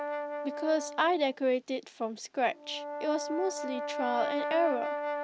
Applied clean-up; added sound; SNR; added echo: none; Brass instrument; 5 dB; none.